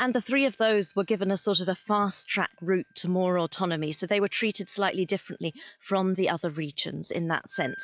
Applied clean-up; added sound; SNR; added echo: classical method log-MMSE.